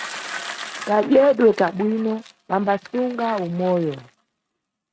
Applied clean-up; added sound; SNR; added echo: neural mask model RNNoise.